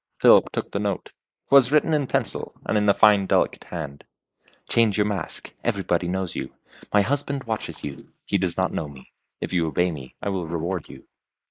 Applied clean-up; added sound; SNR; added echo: neural mask model Resemble Enhance denoiser.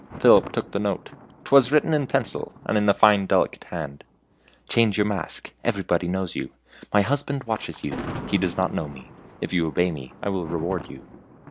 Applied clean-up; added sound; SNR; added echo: none; Thunder; 17 dB; none.